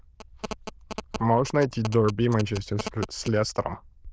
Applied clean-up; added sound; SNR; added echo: neural diffusion model UNIVERSE++.